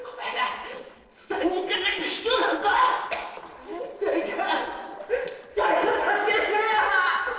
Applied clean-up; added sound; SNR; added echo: neural separator model SepFormer DNS4.